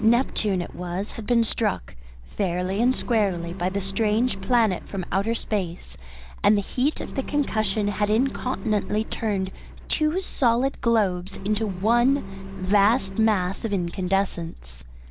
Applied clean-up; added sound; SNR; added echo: none; Engine; 15 dB; none.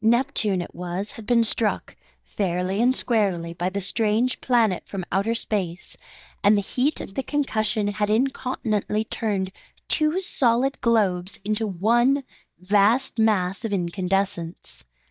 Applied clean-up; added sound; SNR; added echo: neural mask model DeepFilterNet 3.